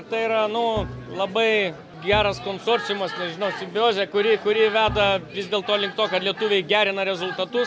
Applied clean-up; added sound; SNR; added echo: none; Bowed string instrument; 15 dB; none.